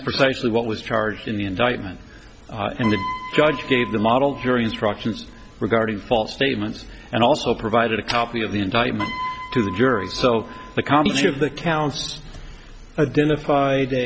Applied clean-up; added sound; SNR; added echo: none; Piano; 16 dB; none.